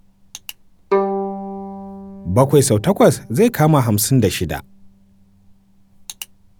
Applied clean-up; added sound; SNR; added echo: none; Bowed string instrument; 10 dB; none.